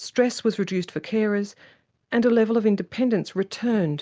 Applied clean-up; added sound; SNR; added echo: none; none; none; none.